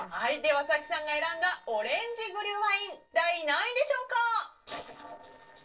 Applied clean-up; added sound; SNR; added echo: neural separator model SepFormer DNS4.